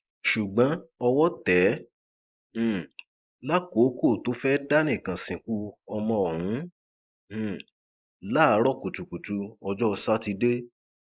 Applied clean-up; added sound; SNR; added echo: neural mask model Resemble Enhance denoiser.